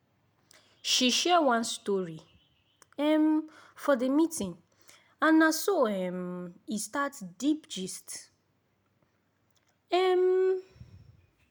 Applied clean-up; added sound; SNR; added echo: none; none; none; none.